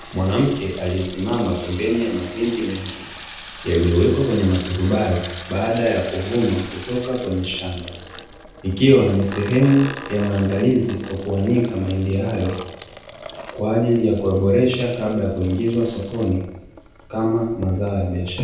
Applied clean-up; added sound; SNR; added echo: none; Sink (filling or washing) / Water tap, faucet; 14 dB; reverberation time 0.8 s.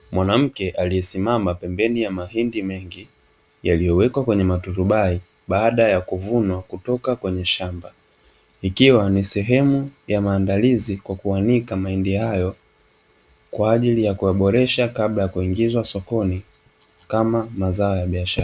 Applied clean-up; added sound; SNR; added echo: none; none; none; none.